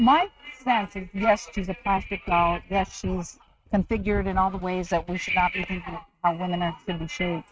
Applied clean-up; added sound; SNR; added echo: neural mask model RNNoise.